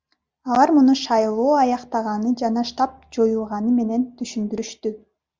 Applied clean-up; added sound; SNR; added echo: none; none; none; none.